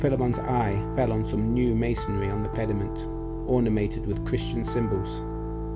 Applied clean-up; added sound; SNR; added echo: none; Piano; 3 dB; none.